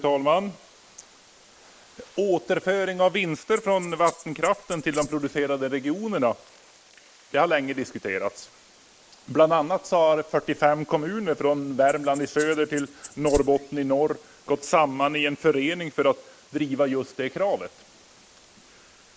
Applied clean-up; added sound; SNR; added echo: neural mask model Resemble Enhance denoiser.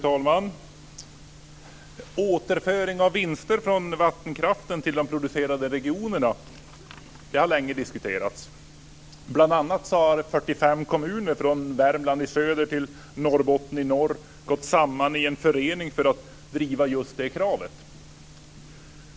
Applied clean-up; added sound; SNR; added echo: none; none; none; none.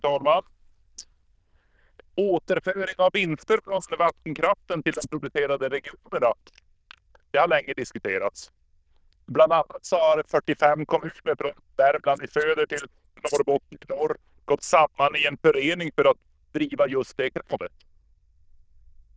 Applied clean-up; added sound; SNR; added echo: neural diffusion model UNIVERSE++.